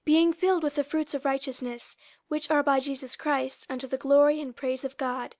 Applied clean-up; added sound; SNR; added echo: none; none; none; none.